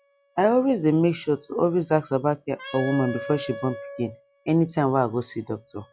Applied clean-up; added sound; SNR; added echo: classical method log-MMSE.